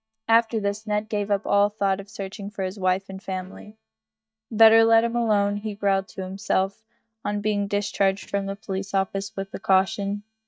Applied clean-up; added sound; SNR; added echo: neural mask model DeepFilterNet 3.